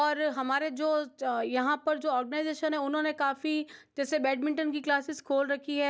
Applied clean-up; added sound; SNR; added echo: none; none; none; none.